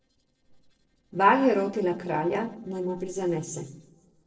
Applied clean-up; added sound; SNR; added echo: neural separator model SepFormer DNS4.